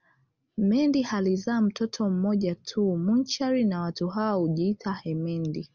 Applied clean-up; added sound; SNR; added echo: none; none; none; none.